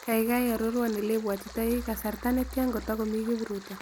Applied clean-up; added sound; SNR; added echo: none; Stream; 19 dB; none.